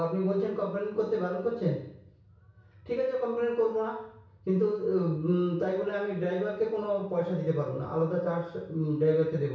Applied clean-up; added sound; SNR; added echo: none; none; none; reverberation time 0.6 s.